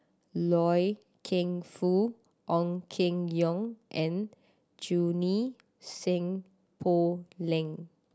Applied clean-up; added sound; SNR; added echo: none; none; none; none.